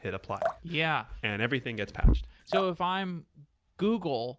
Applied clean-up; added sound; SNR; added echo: none; Drip; 10 dB; none.